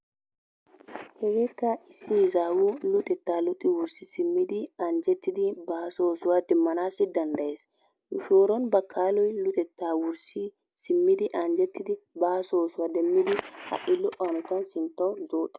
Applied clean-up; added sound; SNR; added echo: none; none; none; none.